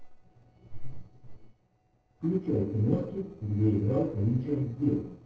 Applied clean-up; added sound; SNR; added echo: neural separator model SepFormer DNS4.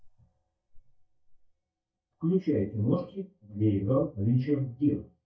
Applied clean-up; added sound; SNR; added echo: neural mask model DeepFilterNet 3.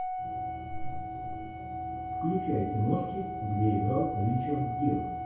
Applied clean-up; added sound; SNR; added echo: none; Organ; 4 dB; reverberation time 0.6 s.